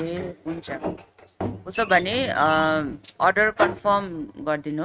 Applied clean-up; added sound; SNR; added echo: neural mask model RNNoise.